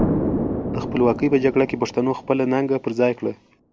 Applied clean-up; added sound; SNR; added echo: none; Explosion; 5 dB; none.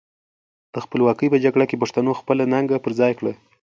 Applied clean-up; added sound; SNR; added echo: none; none; none; none.